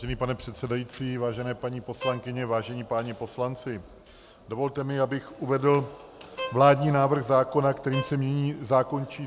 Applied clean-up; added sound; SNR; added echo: none; Bowed string instrument; 14 dB; none.